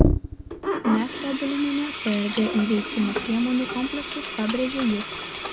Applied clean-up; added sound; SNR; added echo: none; Sink (filling or washing); 2 dB; none.